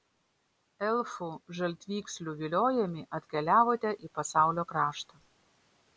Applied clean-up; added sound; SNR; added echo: none; none; none; none.